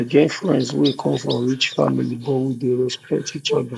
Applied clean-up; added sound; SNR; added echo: neural mask model Resemble Enhance denoiser.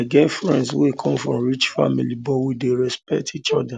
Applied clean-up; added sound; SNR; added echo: none; none; none; none.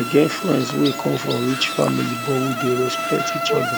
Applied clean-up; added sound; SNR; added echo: none; Insect; 5 dB; none.